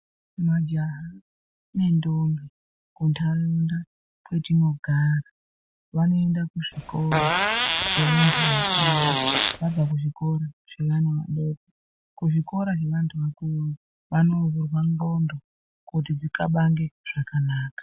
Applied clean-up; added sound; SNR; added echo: none; Fart; -1 dB; none.